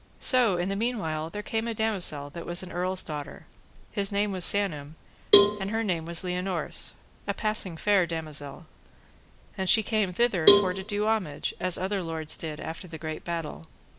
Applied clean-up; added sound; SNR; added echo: none; Cowbell; -4 dB; none.